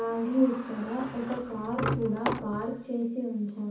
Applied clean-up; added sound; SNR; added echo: none; Sliding door; 7 dB; reverberation time 0.6 s.